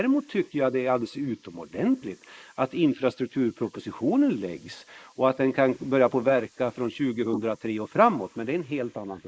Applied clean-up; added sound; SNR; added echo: neural mask model Resemble Enhance denoiser.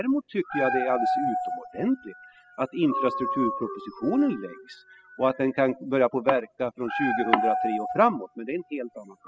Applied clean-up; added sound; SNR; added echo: classical method spectral subtraction.